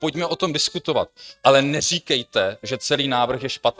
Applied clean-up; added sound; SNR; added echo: neural mask model RNNoise.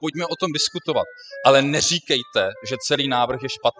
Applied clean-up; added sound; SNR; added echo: classical method spectral subtraction.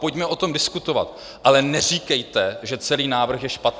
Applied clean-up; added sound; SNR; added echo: none; none; none; none.